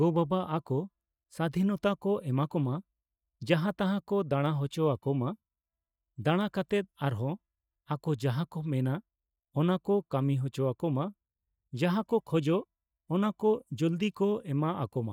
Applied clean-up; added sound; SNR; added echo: neural mask model DeepFilterNet 3.